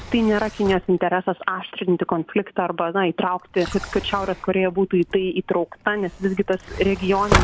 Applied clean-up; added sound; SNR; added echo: none; Sliding door; 9 dB; none.